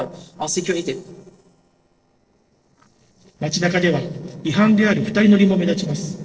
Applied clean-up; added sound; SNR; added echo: neural separator model SepFormer DNS4.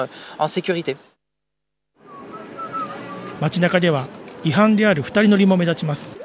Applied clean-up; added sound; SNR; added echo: none; none; none; none.